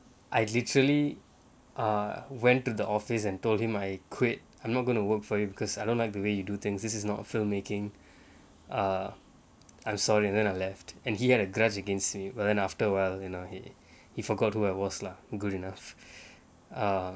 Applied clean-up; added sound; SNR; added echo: none; none; none; none.